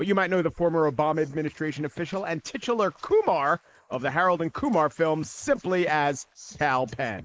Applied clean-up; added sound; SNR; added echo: neural mask model Resemble Enhance denoiser.